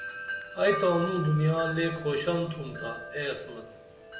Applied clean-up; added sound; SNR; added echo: none; Wind chime; 10 dB; reverberation time 0.7 s.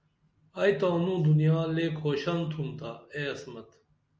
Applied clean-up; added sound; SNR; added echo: none; none; none; none.